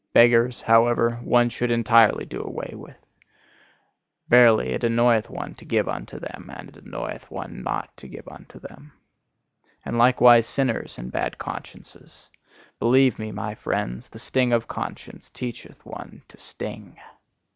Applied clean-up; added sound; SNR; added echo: none; none; none; none.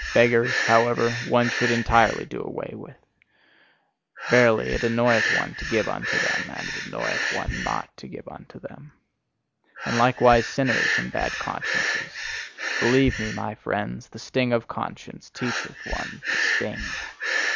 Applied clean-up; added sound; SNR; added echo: none; Breathing; 4 dB; none.